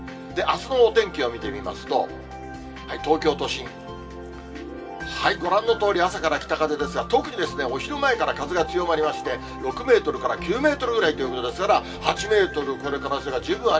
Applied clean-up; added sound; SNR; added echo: none; none; none; reverberation time 1.4 s.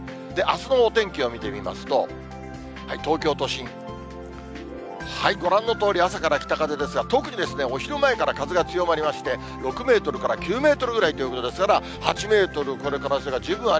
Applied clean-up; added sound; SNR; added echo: none; none; none; none.